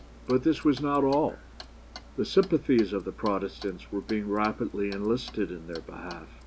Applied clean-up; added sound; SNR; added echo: none; Clock; 18 dB; none.